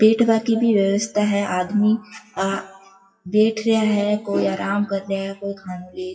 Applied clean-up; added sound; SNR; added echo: classical method WPE with log-MMSE.